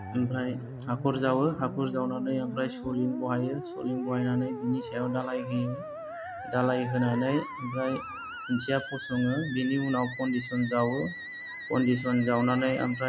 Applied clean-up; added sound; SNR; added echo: none; Musical instrument; 10 dB; none.